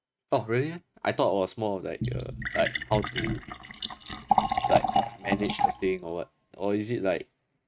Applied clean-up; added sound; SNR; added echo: neural mask model RNNoise.